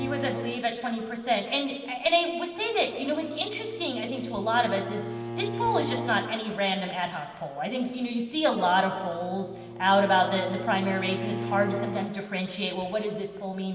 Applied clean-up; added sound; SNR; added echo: none; Bowed string instrument; 10 dB; reverberation time 2.1 s.